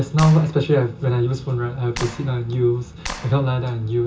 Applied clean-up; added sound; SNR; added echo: none; Clapping; 15 dB; reverberation time 0.2 s.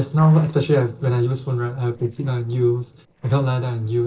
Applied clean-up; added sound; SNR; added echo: neural separator model SepFormer DNS4.